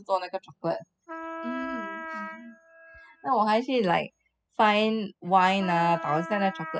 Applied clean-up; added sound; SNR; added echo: classical method spectral subtraction.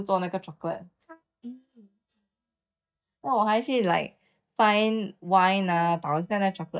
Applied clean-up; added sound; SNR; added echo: neural mask model DeepFilterNet 3.